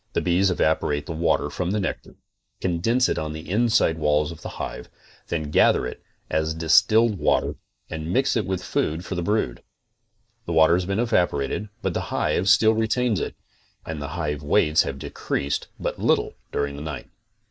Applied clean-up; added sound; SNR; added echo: neural mask model Resemble Enhance denoiser.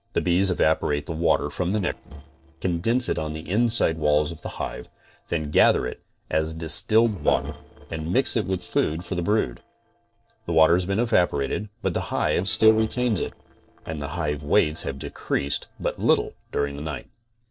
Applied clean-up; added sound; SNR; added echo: neural separator model SepFormer DNS4.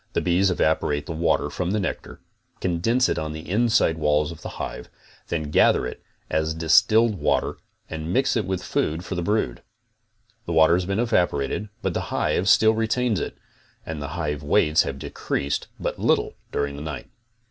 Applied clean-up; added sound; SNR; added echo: none; none; none; none.